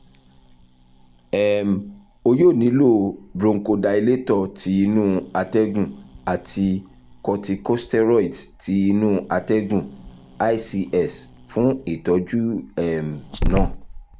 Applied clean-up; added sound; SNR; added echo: none; Growling; 12 dB; none.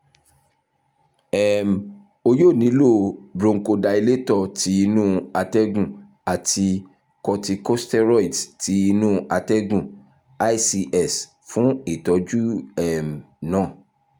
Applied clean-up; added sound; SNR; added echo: none; none; none; none.